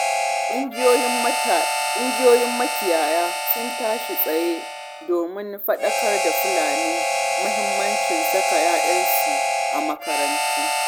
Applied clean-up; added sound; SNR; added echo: none; Harmonica; -2 dB; none.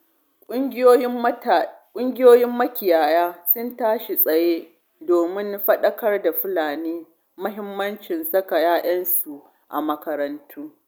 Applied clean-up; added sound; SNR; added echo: none; none; none; none.